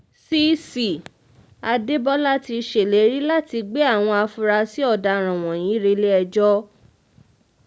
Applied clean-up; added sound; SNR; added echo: none; none; none; none.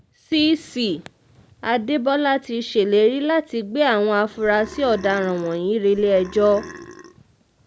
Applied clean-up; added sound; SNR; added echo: none; Burping, eructation; 18 dB; none.